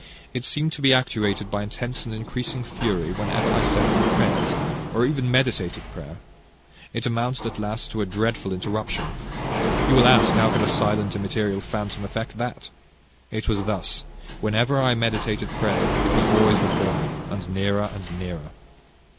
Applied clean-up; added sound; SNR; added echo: none; Sliding door; 2 dB; none.